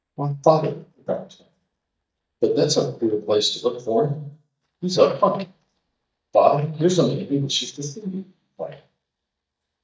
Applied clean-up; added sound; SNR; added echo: neural mask model DeepFilterNet 3.